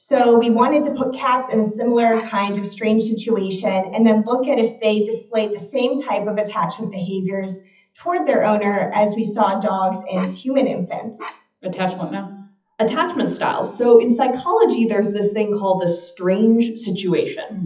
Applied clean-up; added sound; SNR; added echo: classical method WPE with log-MMSE.